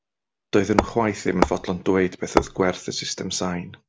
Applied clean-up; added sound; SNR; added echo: none; Tap / Hammer; 0 dB; none.